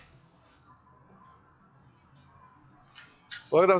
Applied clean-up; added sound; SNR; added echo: classical method log-MMSE.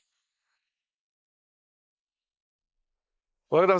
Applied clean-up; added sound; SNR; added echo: neural mask model Resemble Enhance denoiser.